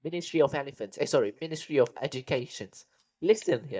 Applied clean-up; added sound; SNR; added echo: neural mask model DeepFilterNet 3.